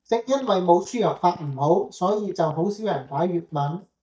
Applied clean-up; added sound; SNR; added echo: neural mask model DeepFilterNet 3.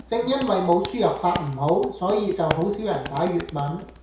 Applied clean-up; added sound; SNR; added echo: none; Hands; 12 dB; reverberation time 0.6 s.